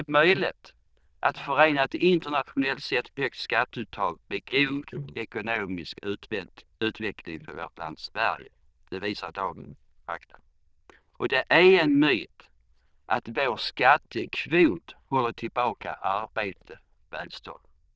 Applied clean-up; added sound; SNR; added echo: neural diffusion model UNIVERSE++.